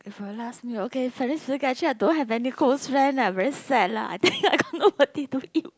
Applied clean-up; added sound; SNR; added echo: none; none; none; none.